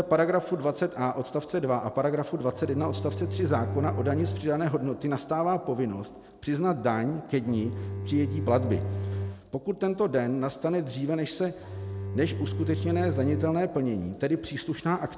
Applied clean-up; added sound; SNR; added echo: none; Bowed string instrument; 5 dB; none.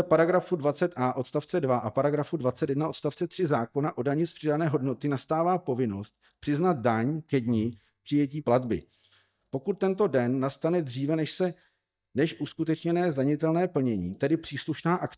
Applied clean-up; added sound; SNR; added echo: neural mask model DeepFilterNet 3.